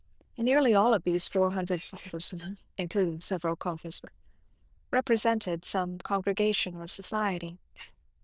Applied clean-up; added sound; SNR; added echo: neural diffusion model UNIVERSE++.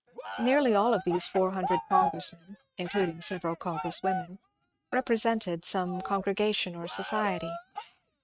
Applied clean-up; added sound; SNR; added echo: neural mask model RNNoise.